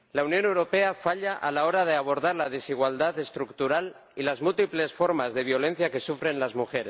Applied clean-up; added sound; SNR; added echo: none; none; none; none.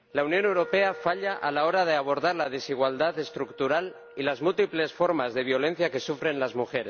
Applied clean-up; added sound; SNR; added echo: none; Wind instrument, woodwind instrument; 20 dB; none.